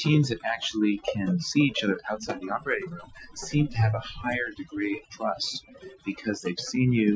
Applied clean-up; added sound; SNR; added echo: classical method Wiener filter.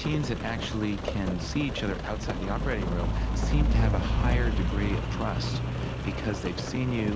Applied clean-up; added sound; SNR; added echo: none; Rain; -3 dB; none.